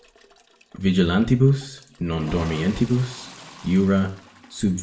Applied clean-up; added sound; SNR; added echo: none; Toilet flush; 20 dB; reverberation time 0.5 s.